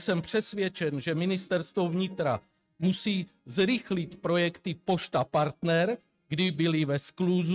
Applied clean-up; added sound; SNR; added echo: neural mask model RNNoise.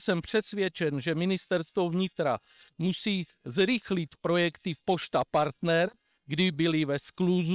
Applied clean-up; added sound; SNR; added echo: neural separator model SepFormer WHAM!.